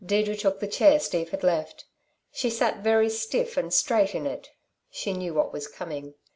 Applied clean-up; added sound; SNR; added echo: none; none; none; none.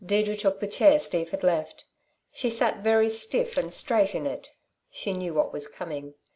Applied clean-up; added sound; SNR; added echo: none; Rattle; 5 dB; none.